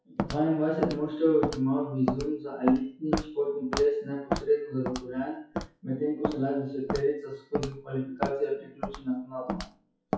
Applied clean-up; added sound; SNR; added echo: classical method WPE with log-MMSE.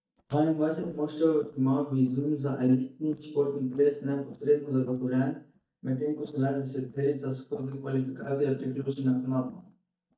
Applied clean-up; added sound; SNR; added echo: neural mask model DeepFilterNet 3.